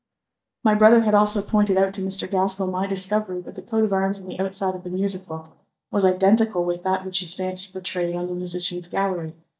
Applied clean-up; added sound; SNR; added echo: neural mask model DeepFilterNet 3.